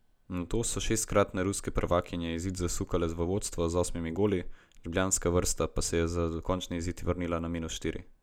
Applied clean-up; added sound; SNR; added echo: none; none; none; none.